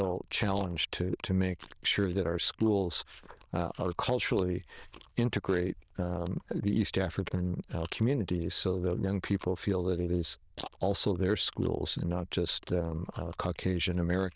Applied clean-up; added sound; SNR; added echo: neural diffusion model UNIVERSE++.